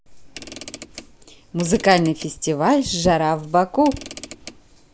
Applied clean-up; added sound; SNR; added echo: none; Mechanisms / Car; 17 dB; none.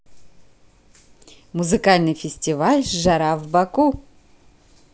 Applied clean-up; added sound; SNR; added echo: none; none; none; none.